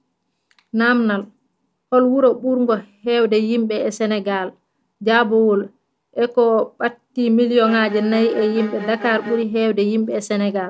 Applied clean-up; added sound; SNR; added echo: none; Bowed string instrument; 12 dB; none.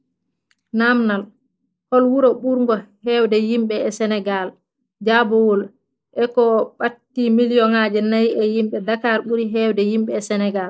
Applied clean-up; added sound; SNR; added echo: neural mask model Resemble Enhance denoiser.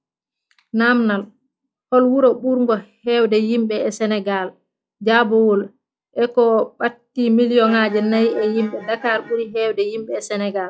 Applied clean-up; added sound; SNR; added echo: classical method log-MMSE.